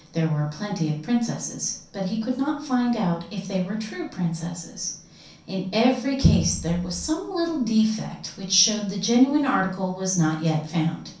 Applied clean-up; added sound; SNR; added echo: none; none; none; reverberation time 0.6 s.